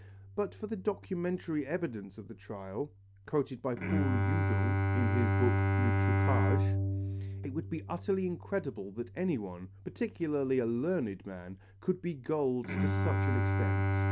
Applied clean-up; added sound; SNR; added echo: none; Bowed string instrument; -2 dB; none.